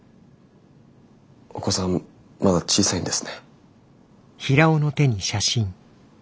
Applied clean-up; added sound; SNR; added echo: none; none; none; none.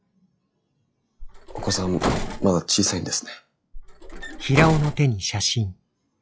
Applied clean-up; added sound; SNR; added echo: classical method log-MMSE.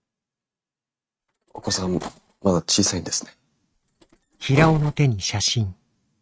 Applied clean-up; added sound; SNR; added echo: neural mask model RNNoise.